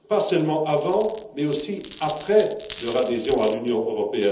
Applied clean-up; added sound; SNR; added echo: none; Glass; 11 dB; reverberation time 1.2 s.